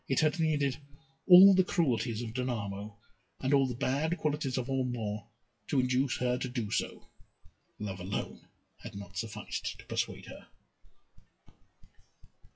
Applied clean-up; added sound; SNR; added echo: classical method WPE with log-MMSE.